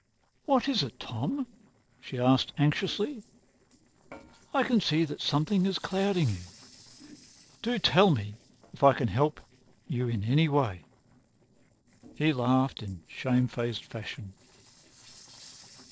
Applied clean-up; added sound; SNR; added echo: neural separator model SepFormer DNS4.